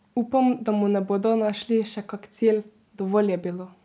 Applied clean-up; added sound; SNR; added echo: none; none; none; none.